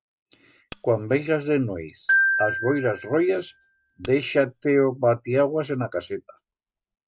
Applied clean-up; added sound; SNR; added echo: none; Bicycle bell + Glockenspiel; 2 dB; none.